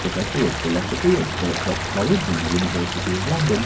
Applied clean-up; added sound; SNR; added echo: none; Stream; 3 dB; reverberation time 0.3 s.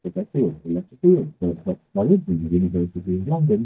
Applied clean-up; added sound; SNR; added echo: neural mask model DeepFilterNet 3.